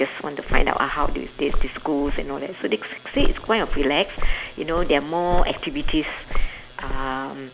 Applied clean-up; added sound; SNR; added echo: none; Walk, footsteps; -2 dB; none.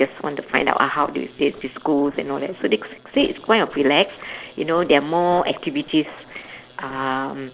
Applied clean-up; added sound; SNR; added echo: neural separator model SepFormer DNS4.